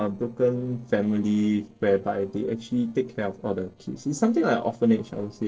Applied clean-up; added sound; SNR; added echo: neural separator model SepFormer DNS4.